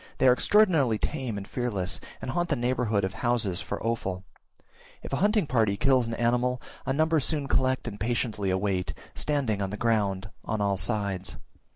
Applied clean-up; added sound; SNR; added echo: neural mask model Resemble Enhance denoiser.